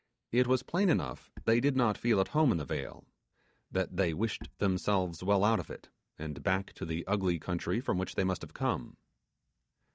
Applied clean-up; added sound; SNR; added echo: neural mask model DeepFilterNet 3.